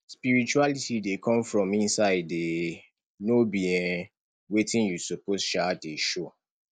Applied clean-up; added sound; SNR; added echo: neural mask model DeepFilterNet 3.